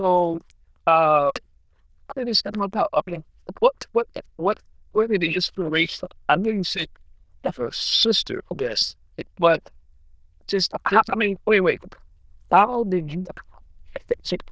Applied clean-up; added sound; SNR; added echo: neural diffusion model UNIVERSE++.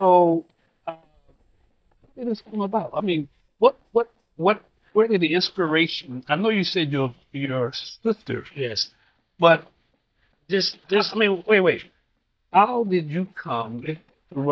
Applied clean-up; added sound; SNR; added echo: neural mask model DeepFilterNet 3.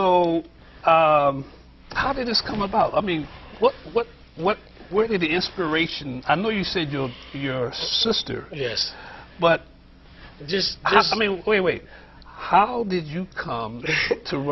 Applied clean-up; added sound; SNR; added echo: none; none; none; none.